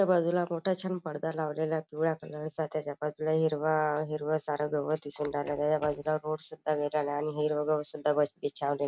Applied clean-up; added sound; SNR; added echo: none; Run; 20 dB; none.